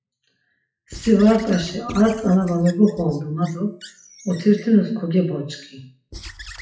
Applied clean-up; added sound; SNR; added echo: classical method WPE with log-MMSE.